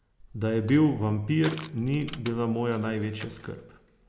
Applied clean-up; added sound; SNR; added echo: none; Crushing; 18 dB; none.